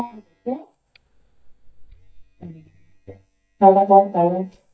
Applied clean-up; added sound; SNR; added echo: neural mask model DeepFilterNet 3.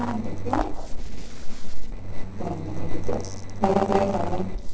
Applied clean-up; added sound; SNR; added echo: neural separator model SepFormer DNS4.